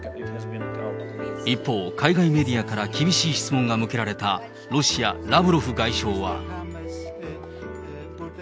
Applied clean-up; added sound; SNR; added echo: none; none; none; none.